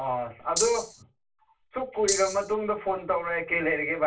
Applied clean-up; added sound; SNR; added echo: none; Rattle (instrument); 2 dB; reverberation time 0.2 s.